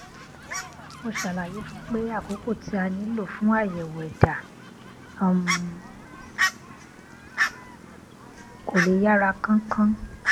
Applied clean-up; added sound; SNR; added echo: none; Fowl; 6 dB; none.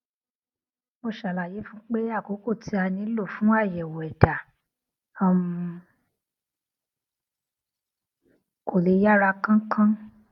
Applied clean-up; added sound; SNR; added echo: none; none; none; none.